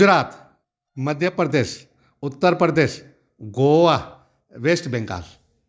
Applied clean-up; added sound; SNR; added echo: neural mask model DeepFilterNet 3.